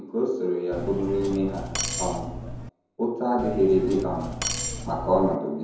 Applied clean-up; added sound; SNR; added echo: none; Cutlery, silverware; 6 dB; reverberation time 0.9 s.